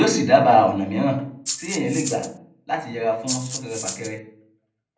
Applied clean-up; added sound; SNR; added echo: none; Rattle (instrument); 9 dB; reverberation time 0.6 s.